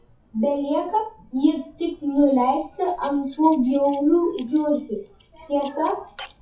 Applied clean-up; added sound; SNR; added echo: classical method WPE with log-MMSE.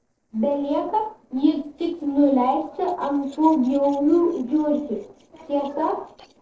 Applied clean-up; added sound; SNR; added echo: neural separator model SepFormer DNS4.